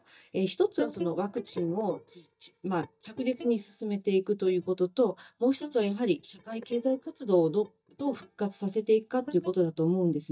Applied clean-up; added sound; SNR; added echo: neural mask model DeepFilterNet 3.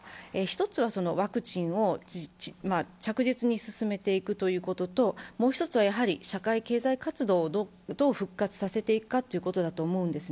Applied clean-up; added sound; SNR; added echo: none; none; none; none.